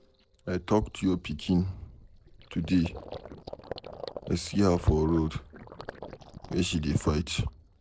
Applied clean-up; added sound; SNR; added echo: neural separator model SepFormer DNS4.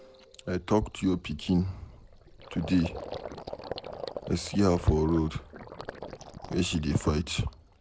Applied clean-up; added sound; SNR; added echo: none; Gurgling; 13 dB; none.